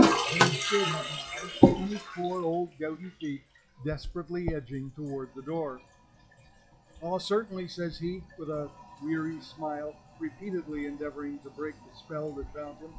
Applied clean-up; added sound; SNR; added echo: classical method log-MMSE.